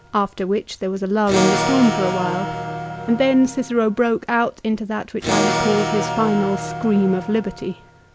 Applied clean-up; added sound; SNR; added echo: none; Electric guitar / Acoustic guitar; 5 dB; none.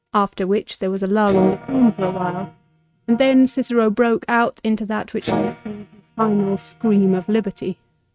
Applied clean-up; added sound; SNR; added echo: neural mask model RNNoise.